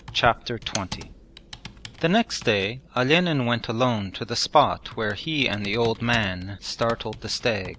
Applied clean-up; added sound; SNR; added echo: none; Computer keyboard; 17 dB; none.